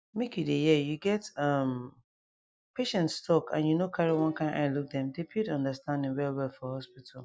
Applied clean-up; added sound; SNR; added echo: none; Plucked string instrument; 19 dB; none.